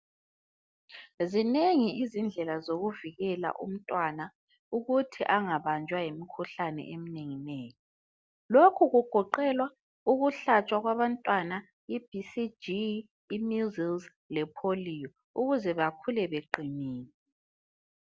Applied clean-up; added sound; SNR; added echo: none; none; none; none.